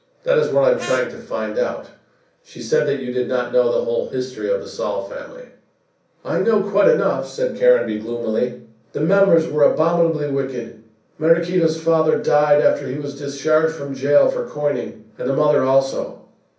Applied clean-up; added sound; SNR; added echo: none; Harmonica; 14 dB; reverberation time 0.6 s.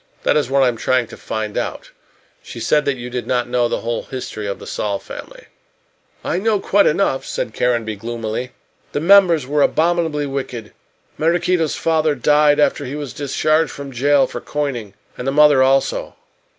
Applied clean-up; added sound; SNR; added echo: none; none; none; none.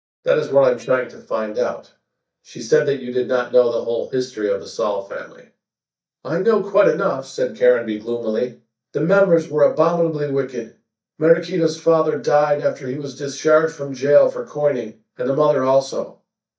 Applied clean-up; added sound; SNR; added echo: neural mask model DeepFilterNet 3.